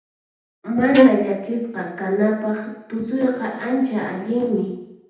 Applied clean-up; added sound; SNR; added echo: none; Bowed string instrument; -3 dB; reverberation time 0.8 s.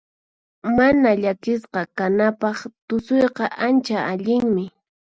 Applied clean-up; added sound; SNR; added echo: none; none; none; none.